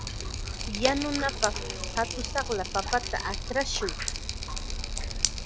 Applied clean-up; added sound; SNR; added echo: none; Drip; 0 dB; none.